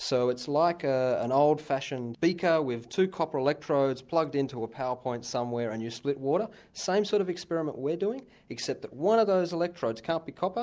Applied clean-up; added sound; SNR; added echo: none; none; none; none.